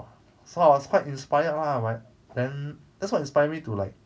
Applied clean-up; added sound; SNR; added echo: none; none; none; none.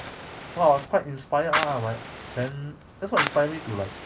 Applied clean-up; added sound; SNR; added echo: none; Fire; 5 dB; none.